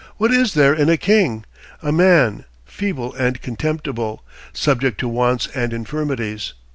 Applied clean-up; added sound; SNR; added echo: none; none; none; none.